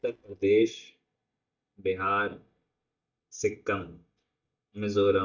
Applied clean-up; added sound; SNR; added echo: neural mask model DeepFilterNet 3.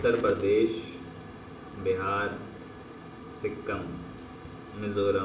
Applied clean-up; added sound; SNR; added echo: none; Tick / Hiss / Explosion / Fire; 19 dB; reverberation time 0.4 s.